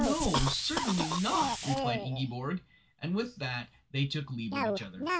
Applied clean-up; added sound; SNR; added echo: none; Cough; 2 dB; none.